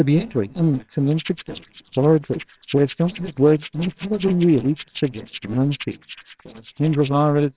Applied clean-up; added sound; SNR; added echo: neural separator model SepFormer WHAMR!.